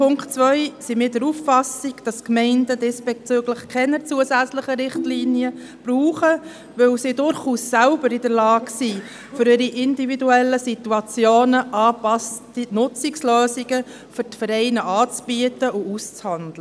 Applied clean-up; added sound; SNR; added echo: none; Ringtone; 11 dB; none.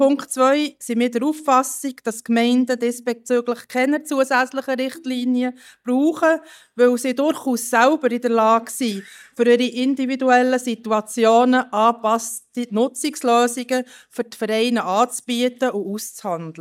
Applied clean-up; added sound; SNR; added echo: neural mask model DeepFilterNet 3.